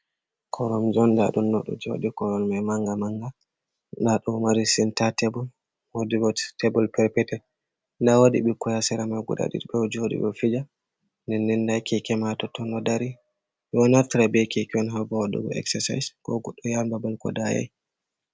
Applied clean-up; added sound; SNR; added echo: none; none; none; none.